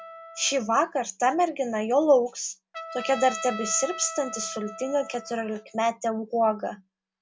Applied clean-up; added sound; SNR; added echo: none; Trumpet; 14 dB; none.